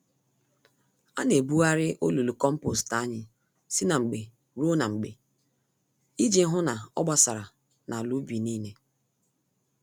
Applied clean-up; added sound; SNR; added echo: none; none; none; none.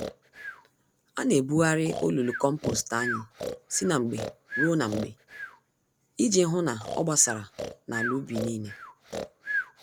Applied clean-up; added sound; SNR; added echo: none; Breathing; 9 dB; none.